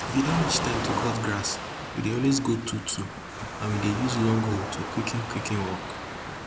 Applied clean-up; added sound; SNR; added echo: none; Waves, surf; 5 dB; none.